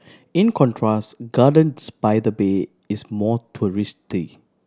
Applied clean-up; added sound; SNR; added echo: none; none; none; none.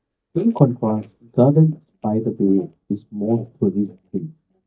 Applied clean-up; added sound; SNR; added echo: neural mask model DeepFilterNet 3.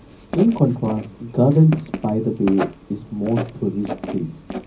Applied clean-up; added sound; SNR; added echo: none; Writing; 11 dB; reverberation time 0.4 s.